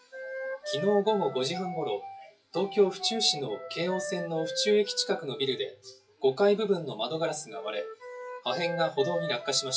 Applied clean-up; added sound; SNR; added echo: classical method WPE with log-MMSE.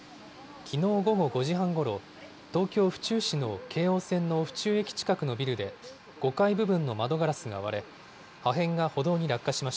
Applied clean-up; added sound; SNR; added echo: none; none; none; none.